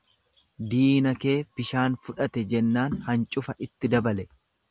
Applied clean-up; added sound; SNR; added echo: none; none; none; none.